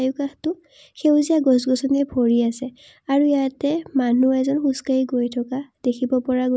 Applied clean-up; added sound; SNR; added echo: none; none; none; none.